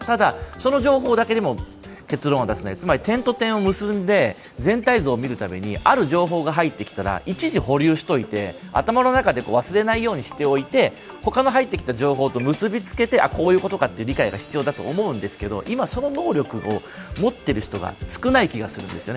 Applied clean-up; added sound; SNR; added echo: none; none; none; none.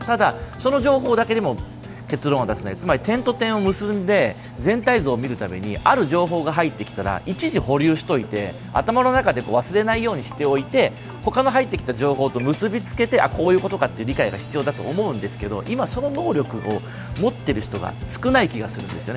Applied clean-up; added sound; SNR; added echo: none; Engine; 15 dB; none.